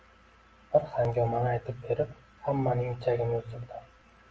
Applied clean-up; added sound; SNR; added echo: none; none; none; none.